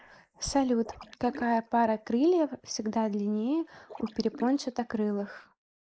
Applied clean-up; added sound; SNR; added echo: neural mask model Resemble Enhance denoiser.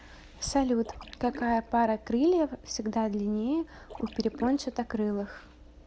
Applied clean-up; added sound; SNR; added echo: none; Splash, splatter; 17 dB; none.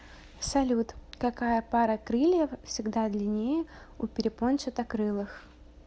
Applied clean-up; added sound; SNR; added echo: none; none; none; none.